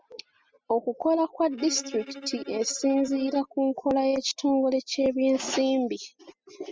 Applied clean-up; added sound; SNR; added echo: classical method spectral subtraction.